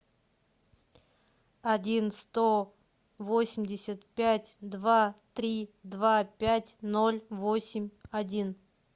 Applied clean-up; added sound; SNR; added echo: none; none; none; none.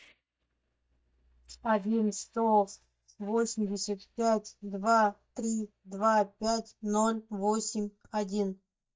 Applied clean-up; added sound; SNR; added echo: neural mask model DeepFilterNet 3.